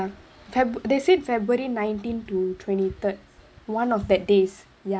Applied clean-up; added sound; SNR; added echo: none; none; none; none.